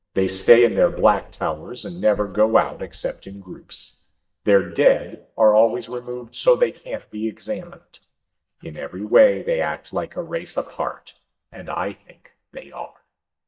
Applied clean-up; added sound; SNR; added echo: neural mask model DeepFilterNet 3.